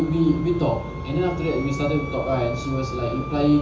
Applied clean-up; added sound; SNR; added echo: none; Wind instrument, woodwind instrument; 15 dB; reverberation time 0.7 s.